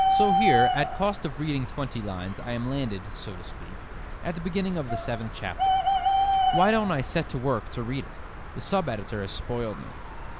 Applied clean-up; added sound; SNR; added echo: none; Bird; -1 dB; none.